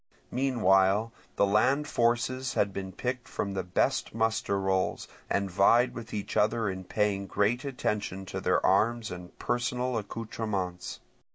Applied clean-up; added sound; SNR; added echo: none; none; none; none.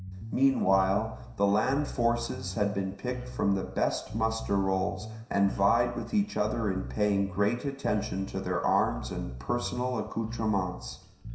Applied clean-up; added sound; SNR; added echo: none; Bass guitar; 11 dB; reverberation time 0.7 s.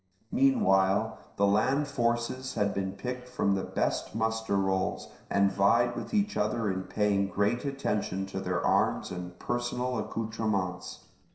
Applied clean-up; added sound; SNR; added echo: neural separator model SepFormer DNS4.